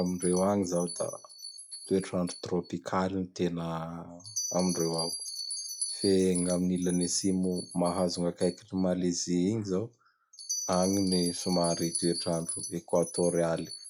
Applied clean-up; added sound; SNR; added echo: classical method log-MMSE.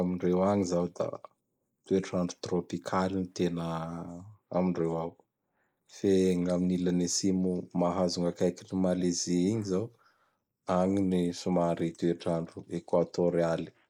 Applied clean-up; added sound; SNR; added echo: neural mask model Resemble Enhance denoiser.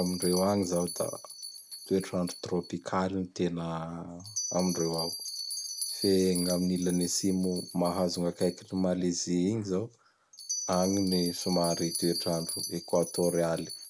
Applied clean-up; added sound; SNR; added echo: none; Bell; 8 dB; none.